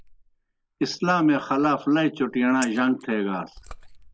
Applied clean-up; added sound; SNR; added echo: neural mask model Resemble Enhance denoiser.